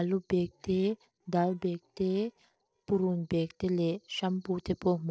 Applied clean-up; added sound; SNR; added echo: neural separator model SepFormer DNS4.